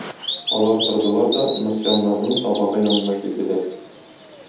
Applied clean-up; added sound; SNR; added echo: none; Bird vocalization, bird call, bird song; 4 dB; reverberation time 0.8 s.